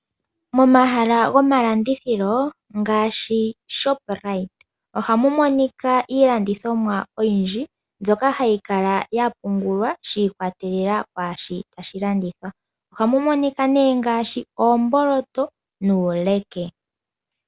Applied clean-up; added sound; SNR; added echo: none; none; none; none.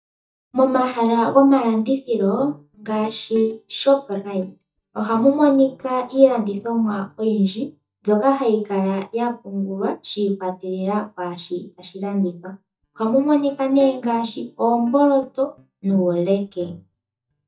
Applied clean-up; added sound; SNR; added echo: neural mask model DeepFilterNet 3.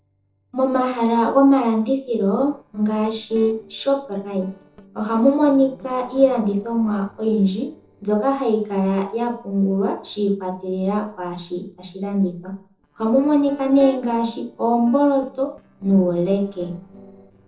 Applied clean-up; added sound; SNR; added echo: neural separator model SepFormer DNS4.